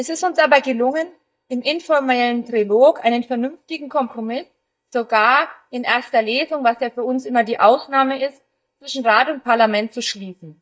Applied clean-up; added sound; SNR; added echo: neural mask model DeepFilterNet 3.